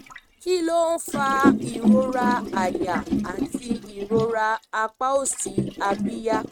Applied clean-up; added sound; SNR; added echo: neural mask model RNNoise.